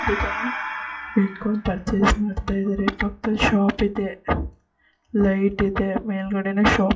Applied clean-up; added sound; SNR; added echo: classical method WPE with log-MMSE.